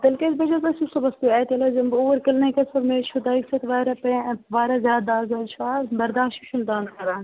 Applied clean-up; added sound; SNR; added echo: none; none; none; none.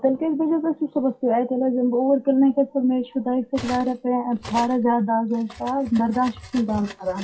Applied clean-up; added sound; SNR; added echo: classical method WPE with log-MMSE.